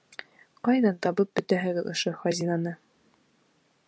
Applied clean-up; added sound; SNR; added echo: none; none; none; none.